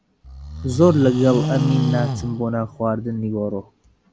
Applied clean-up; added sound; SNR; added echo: none; Livestock, farm animals, working animals; 5 dB; none.